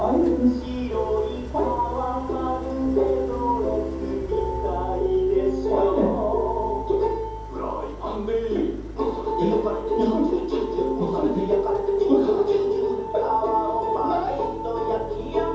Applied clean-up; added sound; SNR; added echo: none; Idling; 13 dB; reverberation time 0.9 s.